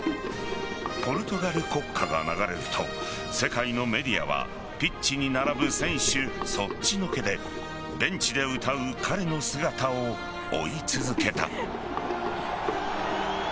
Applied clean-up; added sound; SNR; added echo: none; Sink (filling or washing) / Gurgling + Cricket; 8 dB; none.